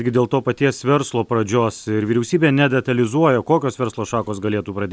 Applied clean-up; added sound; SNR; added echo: none; none; none; none.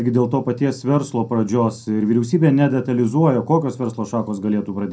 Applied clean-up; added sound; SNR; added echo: none; none; none; reverberation time 0.2 s.